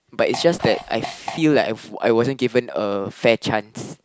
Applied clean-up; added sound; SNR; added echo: none; Fart; 12 dB; none.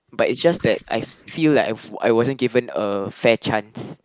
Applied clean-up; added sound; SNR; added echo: neural mask model Resemble Enhance denoiser.